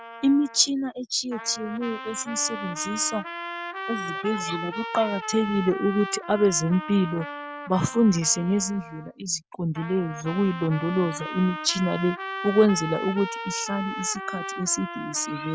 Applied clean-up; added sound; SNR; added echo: none; Trumpet; 9 dB; none.